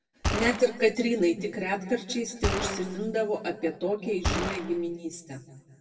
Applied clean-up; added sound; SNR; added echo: none; Gunshot, gunfire; 2 dB; reverberation time 1.3 s.